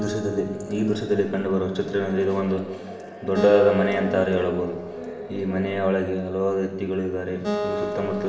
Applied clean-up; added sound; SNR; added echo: none; Acoustic guitar; 9 dB; reverberation time 1.1 s.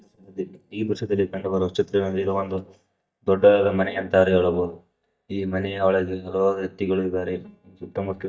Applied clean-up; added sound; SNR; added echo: neural mask model DeepFilterNet 3.